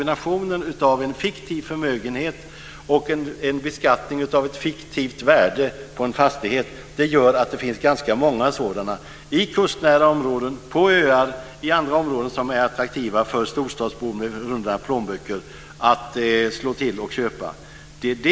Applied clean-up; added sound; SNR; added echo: none; none; none; none.